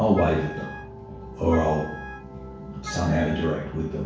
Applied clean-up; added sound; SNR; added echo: none; Wind instrument, woodwind instrument; 15 dB; reverberation time 0.6 s.